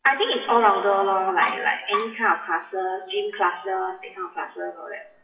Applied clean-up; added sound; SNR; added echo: classical method WPE with log-MMSE.